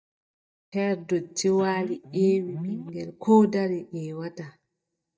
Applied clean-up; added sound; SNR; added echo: neural mask model DeepFilterNet 3.